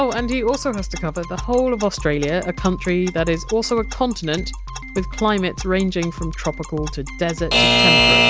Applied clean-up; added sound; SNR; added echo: none; Alarm / Clock; 2 dB; none.